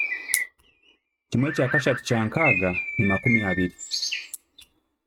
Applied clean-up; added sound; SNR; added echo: neural mask model RNNoise.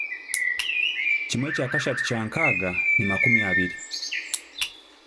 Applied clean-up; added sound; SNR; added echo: none; Bird; -4 dB; none.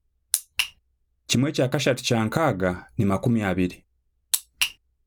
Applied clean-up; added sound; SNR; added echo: none; none; none; none.